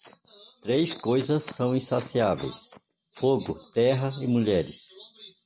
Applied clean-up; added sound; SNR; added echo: none; none; none; none.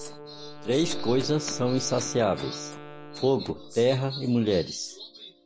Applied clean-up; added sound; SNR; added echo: none; Piano + Wind instrument, woodwind instrument; 12 dB; none.